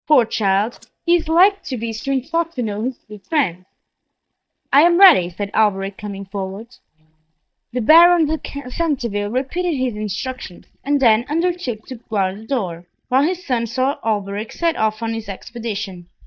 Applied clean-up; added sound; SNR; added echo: neural mask model DeepFilterNet 3.